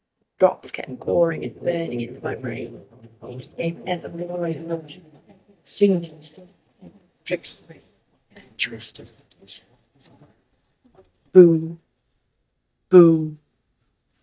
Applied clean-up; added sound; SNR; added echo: neural mask model DeepFilterNet 3.